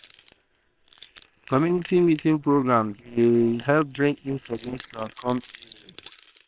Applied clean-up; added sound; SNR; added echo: neural separator model SepFormer WHAM!.